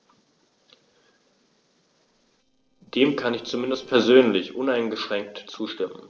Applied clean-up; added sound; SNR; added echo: neural separator model SepFormer DNS4.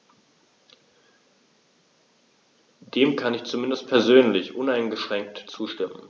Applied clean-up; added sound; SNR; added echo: none; none; none; none.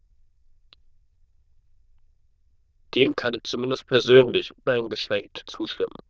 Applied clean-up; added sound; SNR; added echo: neural diffusion model UNIVERSE++.